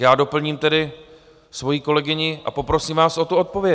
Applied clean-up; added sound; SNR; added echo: none; none; none; none.